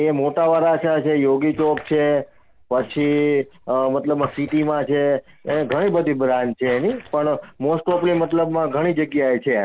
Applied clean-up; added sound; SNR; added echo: neural mask model Resemble Enhance denoiser.